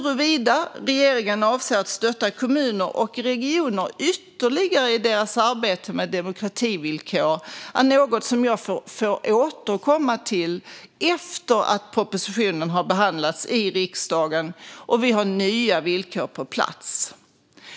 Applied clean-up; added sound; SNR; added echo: none; none; none; none.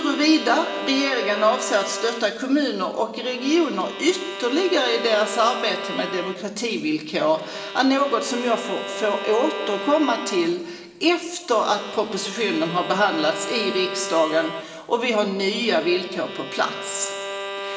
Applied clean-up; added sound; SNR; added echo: none; Bowed string instrument; 10 dB; reverberation time 1.7 s.